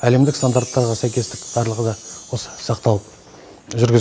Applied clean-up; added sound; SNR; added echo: none; Chime; 17 dB; none.